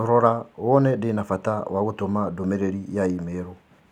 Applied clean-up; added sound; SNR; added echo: none; none; none; none.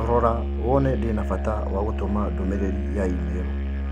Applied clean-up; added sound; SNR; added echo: none; Musical instrument; 0 dB; none.